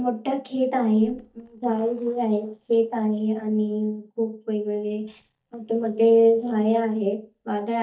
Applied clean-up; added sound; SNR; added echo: neural mask model DeepFilterNet 3.